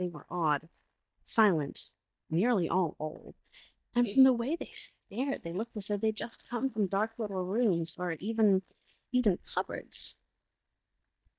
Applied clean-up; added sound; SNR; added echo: neural mask model DeepFilterNet 3.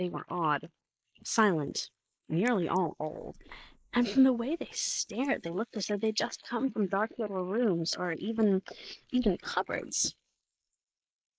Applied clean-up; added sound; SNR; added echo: neural mask model Resemble Enhance denoiser.